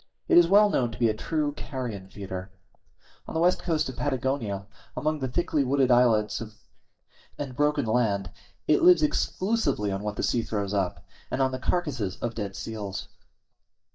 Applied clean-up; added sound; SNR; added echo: neural mask model DeepFilterNet 3.